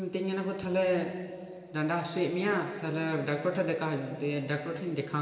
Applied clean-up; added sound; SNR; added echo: none; none; none; reverberation time 2.6 s.